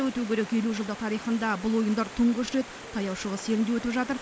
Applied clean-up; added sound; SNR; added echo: none; Stream; 15 dB; none.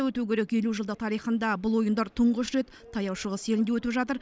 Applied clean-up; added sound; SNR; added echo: none; none; none; none.